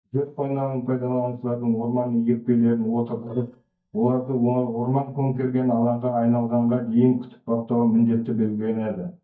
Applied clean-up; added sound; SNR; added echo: neural mask model DeepFilterNet 3.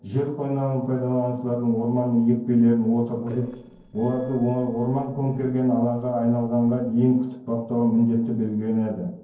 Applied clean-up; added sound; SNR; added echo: neural separator model SepFormer DNS4.